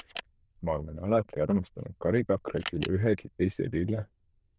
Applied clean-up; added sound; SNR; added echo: neural diffusion model UNIVERSE++.